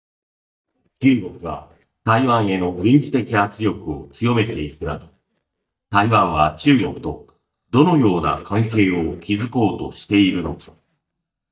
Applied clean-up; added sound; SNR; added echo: neural mask model DeepFilterNet 3.